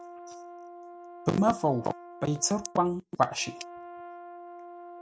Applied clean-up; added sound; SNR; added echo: none; Brass instrument; 14 dB; none.